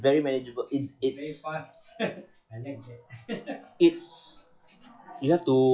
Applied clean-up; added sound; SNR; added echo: classical method log-MMSE.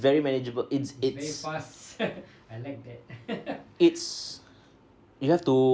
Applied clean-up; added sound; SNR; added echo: none; none; none; none.